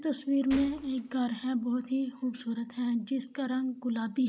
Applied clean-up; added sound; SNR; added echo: none; Gunshot, gunfire; 15 dB; none.